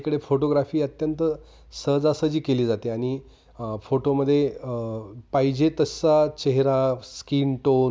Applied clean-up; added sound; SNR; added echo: none; none; none; none.